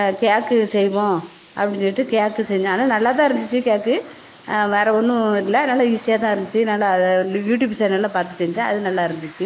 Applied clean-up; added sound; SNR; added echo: neural mask model Resemble Enhance denoiser.